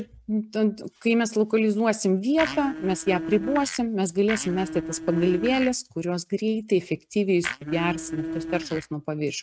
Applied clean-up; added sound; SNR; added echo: neural mask model RNNoise.